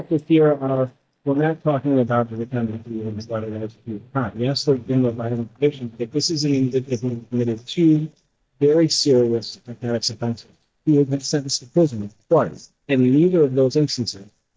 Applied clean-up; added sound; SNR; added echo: neural mask model DeepFilterNet 3.